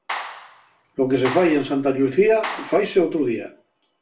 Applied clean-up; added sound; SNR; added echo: none; Clapping; 13 dB; reverberation time 0.2 s.